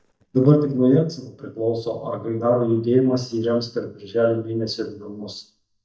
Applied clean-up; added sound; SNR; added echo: neural mask model DeepFilterNet 3.